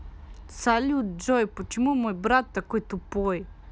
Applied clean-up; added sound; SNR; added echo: none; none; none; none.